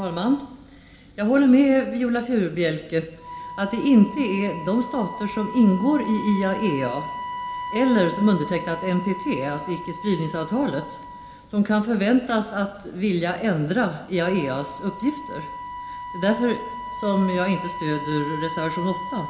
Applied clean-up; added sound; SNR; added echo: none; Wind instrument, woodwind instrument; 12 dB; reverberation time 2.8 s.